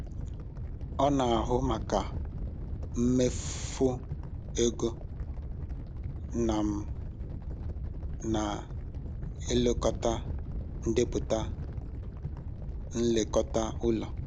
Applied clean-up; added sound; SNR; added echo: none; Animal; 4 dB; none.